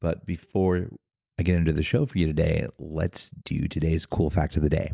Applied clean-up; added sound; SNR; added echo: none; none; none; none.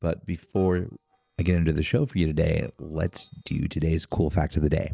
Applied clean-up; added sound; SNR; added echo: neural separator model SepFormer DNS4.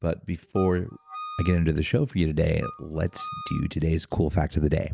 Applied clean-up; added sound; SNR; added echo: none; Wind instrument, woodwind instrument; 15 dB; none.